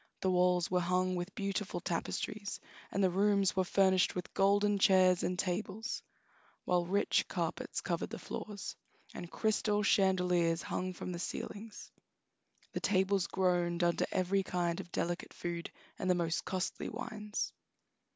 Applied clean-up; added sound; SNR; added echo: none; none; none; none.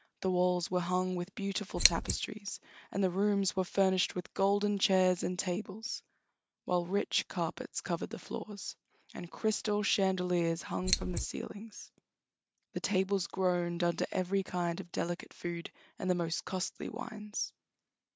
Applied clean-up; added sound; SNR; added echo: neural mask model RNNoise.